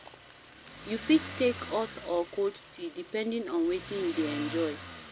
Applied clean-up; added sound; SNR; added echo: none; Motor vehicle (road); 11 dB; none.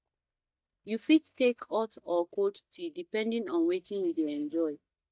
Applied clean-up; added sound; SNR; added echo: neural mask model DeepFilterNet 3.